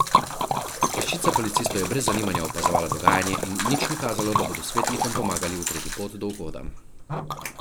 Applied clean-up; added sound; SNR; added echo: none; Liquid; -3 dB; none.